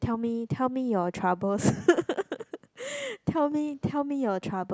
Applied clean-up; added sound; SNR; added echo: none; none; none; none.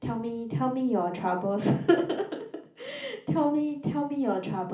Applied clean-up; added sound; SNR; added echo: none; none; none; reverberation time 0.4 s.